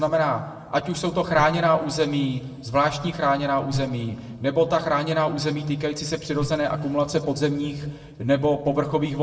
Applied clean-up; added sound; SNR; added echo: neural separator model SepFormer DNS4.